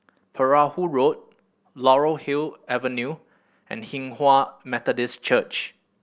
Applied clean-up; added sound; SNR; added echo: none; none; none; none.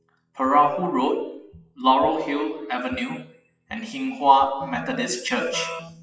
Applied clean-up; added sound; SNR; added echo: classical method WPE with log-MMSE.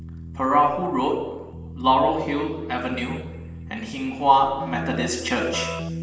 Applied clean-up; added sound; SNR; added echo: none; Keyboard (musical); 11 dB; reverberation time 1.1 s.